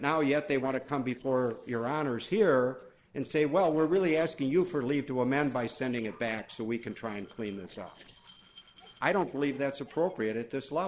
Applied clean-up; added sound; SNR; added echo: neural separator model SepFormer DNS4.